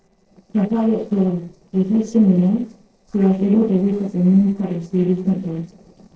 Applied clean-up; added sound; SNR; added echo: neural separator model SepFormer DNS4.